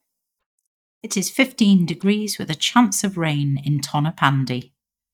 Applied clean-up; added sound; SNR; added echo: neural mask model DeepFilterNet 3.